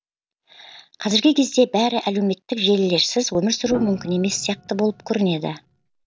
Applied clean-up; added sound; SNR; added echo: none; Piano; 17 dB; none.